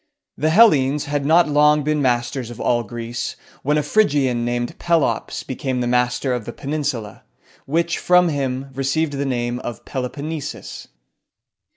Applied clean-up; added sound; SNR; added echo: none; none; none; none.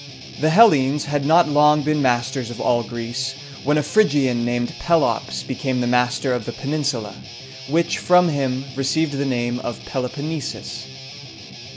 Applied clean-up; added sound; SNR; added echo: none; Guitar; 16 dB; none.